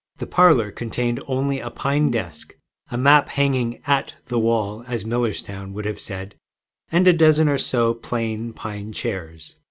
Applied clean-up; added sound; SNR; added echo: none; Brass instrument; 11 dB; none.